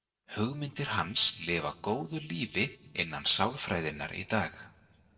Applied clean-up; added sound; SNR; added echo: neural separator model SepFormer DNS4.